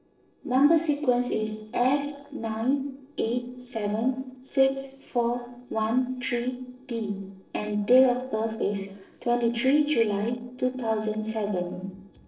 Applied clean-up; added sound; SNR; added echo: neural separator model SepFormer DNS4.